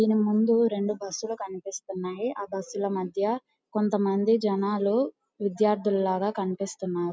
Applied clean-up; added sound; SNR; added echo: none; none; none; none.